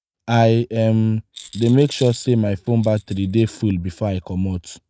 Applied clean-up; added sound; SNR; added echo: neural mask model RNNoise.